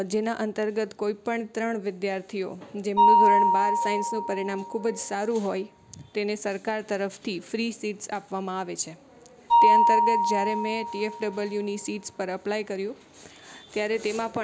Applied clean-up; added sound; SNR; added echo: none; Mallet percussion; -2 dB; none.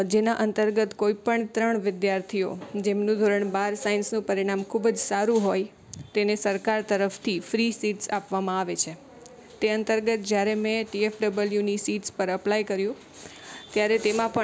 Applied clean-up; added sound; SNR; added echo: none; none; none; none.